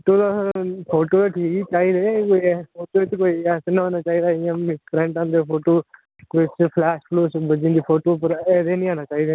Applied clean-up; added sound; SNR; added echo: none; none; none; none.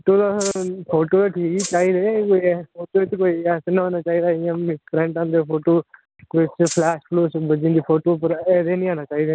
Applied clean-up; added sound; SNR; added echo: none; Rattle (instrument); 10 dB; none.